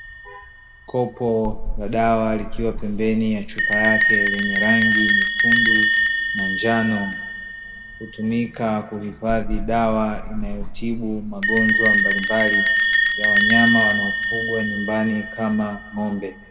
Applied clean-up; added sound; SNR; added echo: none; Bell; -2 dB; reverberation time 1.4 s.